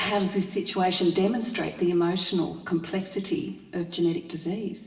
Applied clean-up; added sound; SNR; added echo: none; none; none; reverberation time 1.1 s.